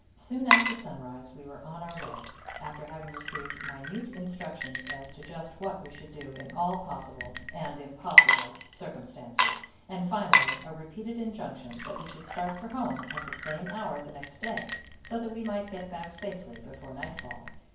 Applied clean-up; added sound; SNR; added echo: none; Water / Liquid; -5 dB; reverberation time 0.9 s.